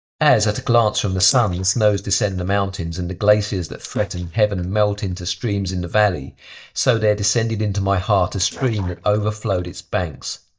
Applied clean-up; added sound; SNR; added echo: neural mask model DeepFilterNet 3.